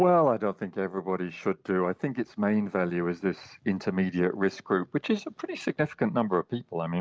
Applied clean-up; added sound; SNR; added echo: none; none; none; none.